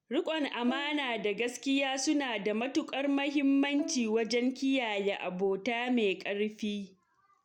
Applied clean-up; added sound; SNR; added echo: none; Bowed string instrument; 18 dB; none.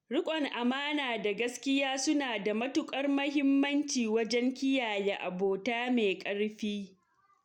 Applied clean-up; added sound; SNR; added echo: none; none; none; none.